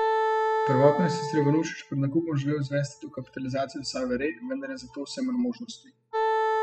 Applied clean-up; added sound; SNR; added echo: classical method spectral subtraction.